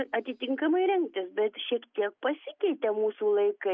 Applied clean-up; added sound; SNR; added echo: none; none; none; none.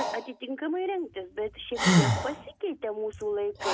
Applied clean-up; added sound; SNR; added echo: none; Breathing; -3 dB; none.